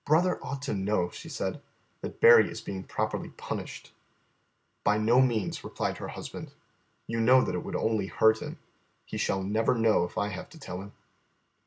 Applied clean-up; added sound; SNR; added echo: none; none; none; none.